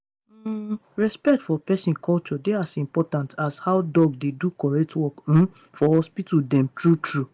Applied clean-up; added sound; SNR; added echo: none; none; none; none.